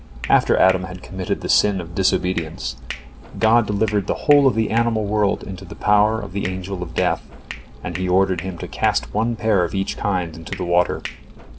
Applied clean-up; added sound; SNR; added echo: none; Hands; 18 dB; none.